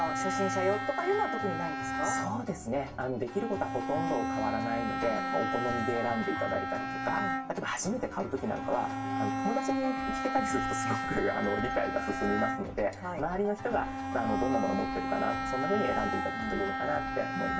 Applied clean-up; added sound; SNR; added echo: none; Bowed string instrument; 2 dB; reverberation time 0.2 s.